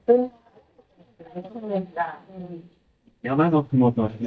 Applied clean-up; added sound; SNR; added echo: neural mask model DeepFilterNet 3.